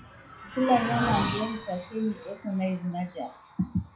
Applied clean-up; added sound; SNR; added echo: classical method WPE with log-MMSE.